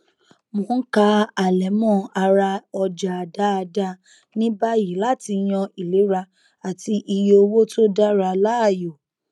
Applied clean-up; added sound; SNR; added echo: none; none; none; none.